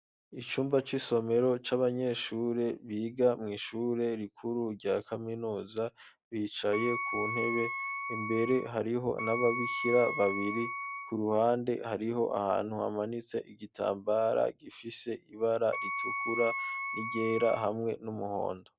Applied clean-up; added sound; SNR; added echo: none; Wind instrument, woodwind instrument; 4 dB; none.